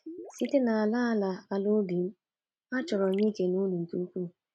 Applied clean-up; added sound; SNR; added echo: neural mask model RNNoise.